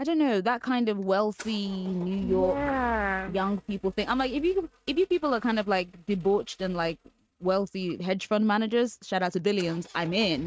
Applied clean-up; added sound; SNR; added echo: neural mask model RNNoise.